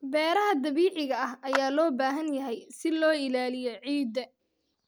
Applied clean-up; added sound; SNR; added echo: none; Clapping; 11 dB; none.